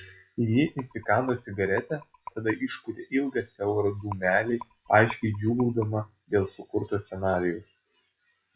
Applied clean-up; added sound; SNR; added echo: classical method log-MMSE.